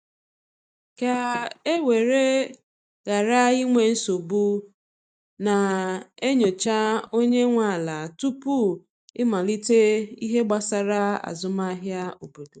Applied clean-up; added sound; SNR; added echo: neural mask model DeepFilterNet 3.